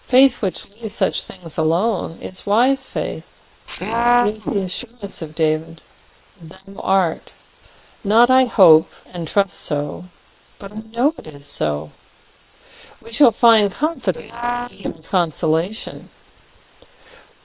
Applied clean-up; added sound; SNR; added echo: neural separator model SepFormer WHAM!.